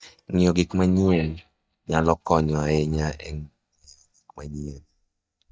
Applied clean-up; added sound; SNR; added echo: neural mask model DeepFilterNet 3.